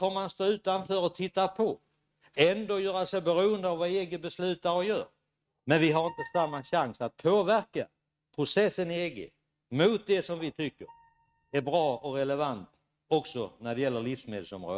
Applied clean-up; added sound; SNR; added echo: neural mask model RNNoise.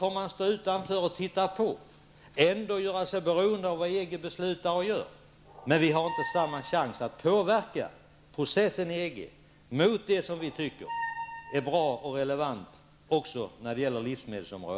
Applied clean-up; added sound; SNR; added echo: none; Squeak; 12 dB; none.